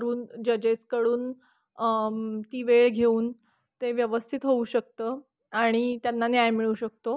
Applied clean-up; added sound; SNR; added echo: none; none; none; none.